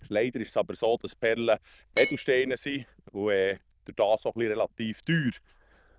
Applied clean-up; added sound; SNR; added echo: neural diffusion model UNIVERSE++.